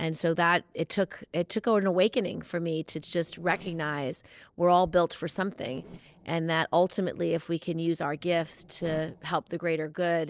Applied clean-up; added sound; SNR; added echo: neural separator model SepFormer DNS4.